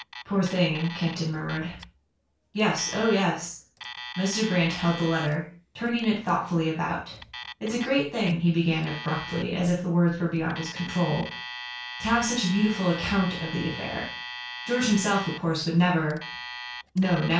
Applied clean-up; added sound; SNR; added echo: none; Alarm; 13 dB; reverberation time 0.3 s.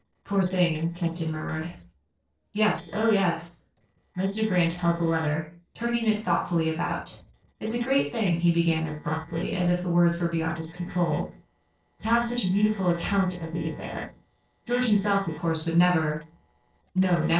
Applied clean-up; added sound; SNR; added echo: neural separator model SepFormer DNS4.